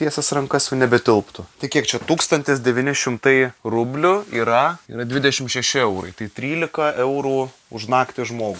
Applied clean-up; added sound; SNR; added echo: none; none; none; none.